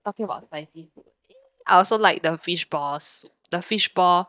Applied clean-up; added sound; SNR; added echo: neural mask model DeepFilterNet 3.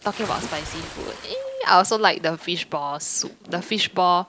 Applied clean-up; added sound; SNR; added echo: none; Bathtub (filling or washing) / Splash, splatter; 17 dB; none.